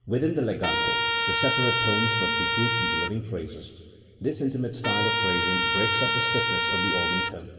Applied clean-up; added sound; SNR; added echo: none; Trumpet; -5 dB; reverberation time 2.5 s.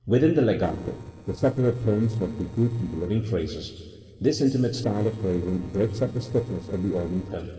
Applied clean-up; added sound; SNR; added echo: neural separator model SepFormer DNS4.